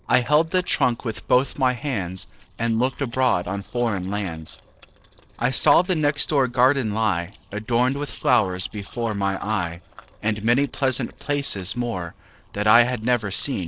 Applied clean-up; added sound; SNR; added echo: neural separator model SepFormer DNS4.